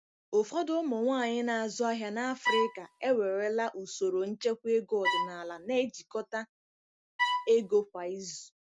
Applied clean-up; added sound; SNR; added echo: none; Bowed string instrument; 2 dB; none.